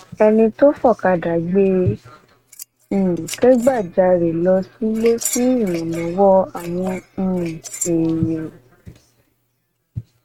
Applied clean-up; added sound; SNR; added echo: neural mask model RNNoise.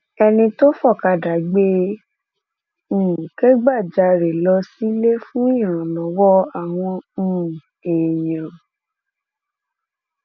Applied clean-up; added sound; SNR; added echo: none; none; none; none.